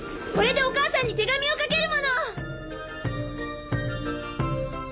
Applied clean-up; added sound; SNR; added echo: none; none; none; none.